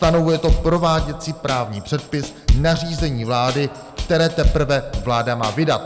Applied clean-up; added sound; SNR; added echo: none; Drum kit; 4 dB; none.